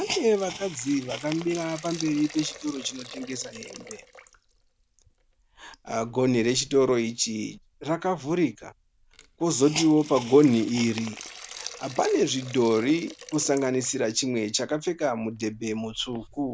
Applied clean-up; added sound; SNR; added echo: none; Hiss; 16 dB; none.